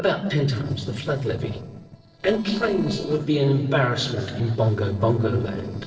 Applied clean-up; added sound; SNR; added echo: neural separator model SepFormer DNS4.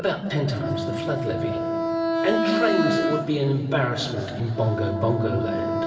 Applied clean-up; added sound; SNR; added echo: none; Wind instrument, woodwind instrument; 2 dB; reverberation time 2.8 s.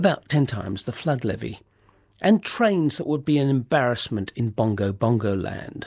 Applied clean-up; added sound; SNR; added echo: none; none; none; none.